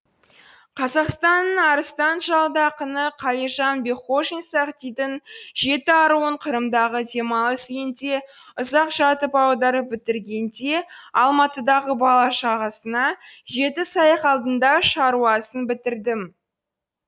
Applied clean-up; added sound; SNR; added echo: none; none; none; none.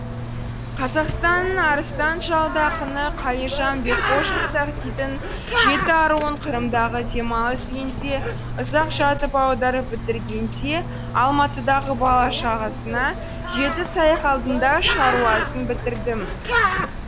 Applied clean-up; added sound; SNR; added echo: none; Bird; 3 dB; none.